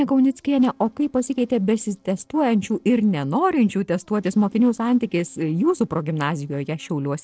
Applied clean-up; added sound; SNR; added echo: neural separator model SepFormer DNS4.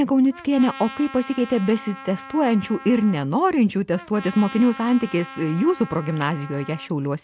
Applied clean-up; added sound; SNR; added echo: none; Trumpet; 18 dB; none.